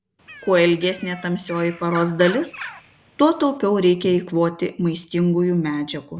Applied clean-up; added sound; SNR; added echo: none; Bird; 17 dB; none.